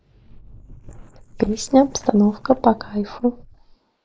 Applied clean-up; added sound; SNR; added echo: neural mask model Resemble Enhance denoiser.